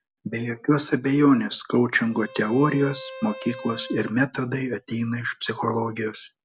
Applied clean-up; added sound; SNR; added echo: none; Bowed string instrument; 18 dB; none.